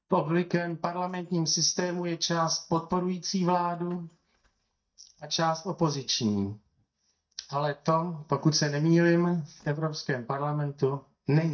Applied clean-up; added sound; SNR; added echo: neural mask model DeepFilterNet 3.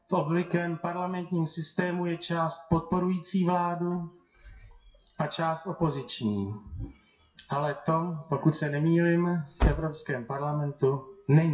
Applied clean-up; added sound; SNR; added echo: classical method WPE with log-MMSE.